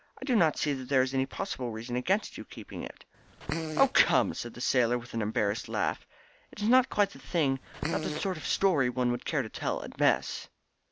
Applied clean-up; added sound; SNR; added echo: none; Fart; 7 dB; none.